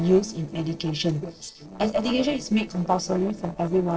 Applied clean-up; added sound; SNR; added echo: neural separator model SepFormer DNS4.